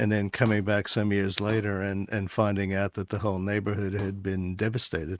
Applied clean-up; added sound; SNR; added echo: neural mask model RNNoise.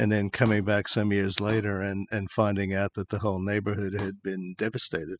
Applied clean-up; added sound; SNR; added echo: classical method spectral subtraction.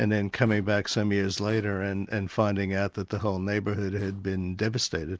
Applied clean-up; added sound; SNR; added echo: neural separator model SepFormer DNS4.